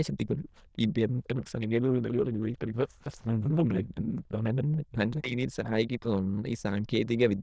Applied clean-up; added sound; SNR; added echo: neural diffusion model UNIVERSE++.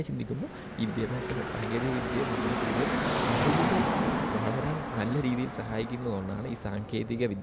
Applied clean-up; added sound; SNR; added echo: none; Car passing by / Traffic noise, roadway noise; 0 dB; none.